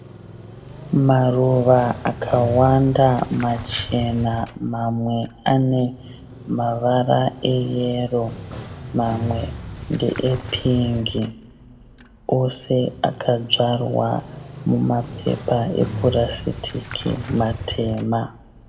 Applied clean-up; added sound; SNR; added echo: none; Motorcycle; 13 dB; reverberation time 0.7 s.